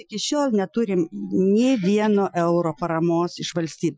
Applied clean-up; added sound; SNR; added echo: classical method Wiener filter.